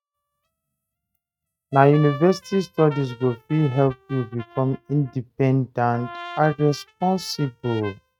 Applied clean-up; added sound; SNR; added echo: neural mask model RNNoise.